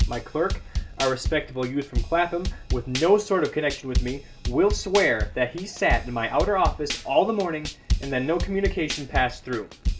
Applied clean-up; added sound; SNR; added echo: none; Drum / Drum kit; 4 dB; none.